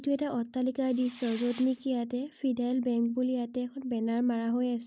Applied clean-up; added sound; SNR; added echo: none; Fireworks; 18 dB; none.